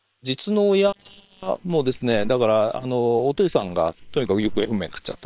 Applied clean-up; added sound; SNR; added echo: neural separator model SepFormer WHAM!.